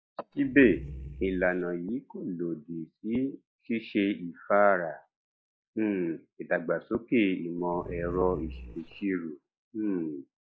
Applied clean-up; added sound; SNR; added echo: neural mask model DeepFilterNet 3.